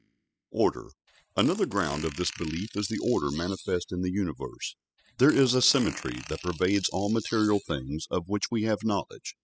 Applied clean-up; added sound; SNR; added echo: classical method spectral subtraction.